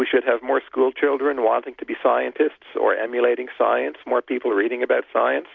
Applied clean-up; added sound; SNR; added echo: none; none; none; none.